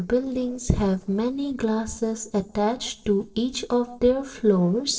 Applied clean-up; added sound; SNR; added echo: neural separator model SepFormer DNS4.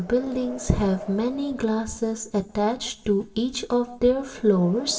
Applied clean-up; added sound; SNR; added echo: none; Wind; 19 dB; reverberation time 0.7 s.